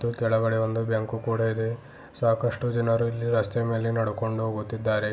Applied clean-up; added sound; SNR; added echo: none; none; none; none.